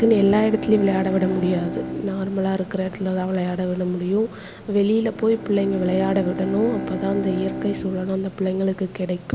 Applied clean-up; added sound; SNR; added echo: none; Bowed string instrument; 9 dB; none.